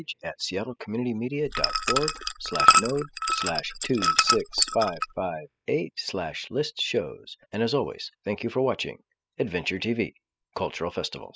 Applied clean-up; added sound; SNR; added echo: classical method spectral subtraction.